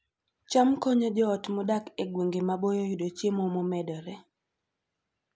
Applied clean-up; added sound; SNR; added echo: none; none; none; none.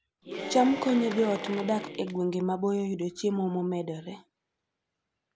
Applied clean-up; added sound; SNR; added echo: none; Applause / Cheering; 10 dB; none.